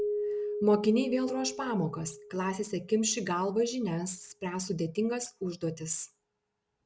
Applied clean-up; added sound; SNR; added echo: none; Keyboard (musical); 9 dB; none.